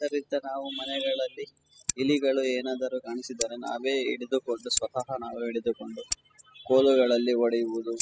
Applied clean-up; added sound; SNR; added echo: classical method spectral subtraction.